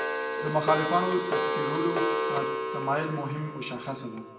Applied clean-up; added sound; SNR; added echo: none; Clock; 0 dB; reverberation time 0.6 s.